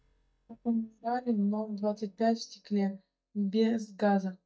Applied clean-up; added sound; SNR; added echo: neural mask model DeepFilterNet 3.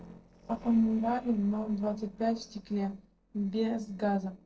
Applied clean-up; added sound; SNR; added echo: neural separator model SepFormer DNS4.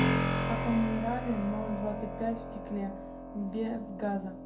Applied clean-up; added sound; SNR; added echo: none; Keyboard (musical); 0 dB; reverberation time 0.3 s.